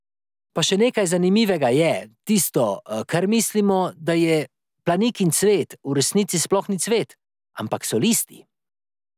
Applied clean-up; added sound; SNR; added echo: none; none; none; none.